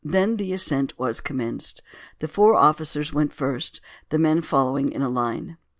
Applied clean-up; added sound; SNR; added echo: none; none; none; none.